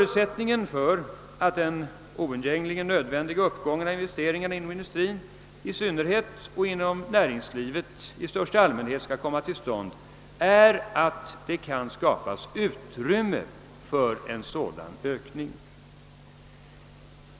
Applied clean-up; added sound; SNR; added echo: none; none; none; none.